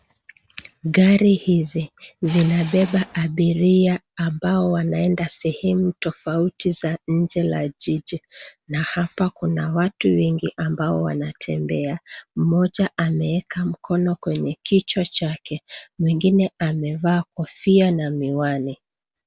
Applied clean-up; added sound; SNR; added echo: none; Subway, metro, underground / Engine; 15 dB; none.